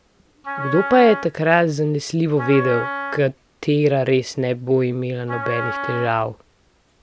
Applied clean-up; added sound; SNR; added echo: none; Wind instrument, woodwind instrument; 9 dB; none.